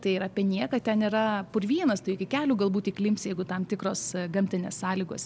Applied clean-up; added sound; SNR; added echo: none; none; none; none.